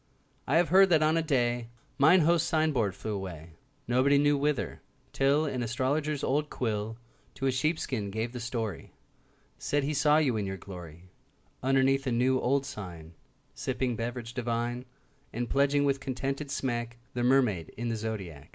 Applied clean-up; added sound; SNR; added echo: none; none; none; none.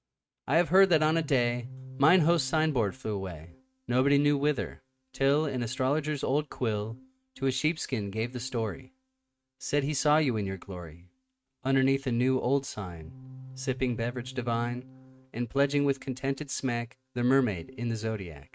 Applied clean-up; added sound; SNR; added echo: neural mask model RNNoise.